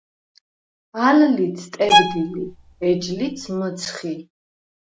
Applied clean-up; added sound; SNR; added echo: none; Bowed string instrument; -1 dB; none.